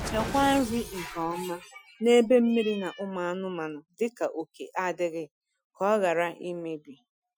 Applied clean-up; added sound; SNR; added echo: classical method Wiener filter.